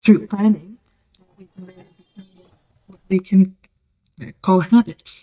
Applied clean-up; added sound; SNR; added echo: neural mask model DeepFilterNet 3.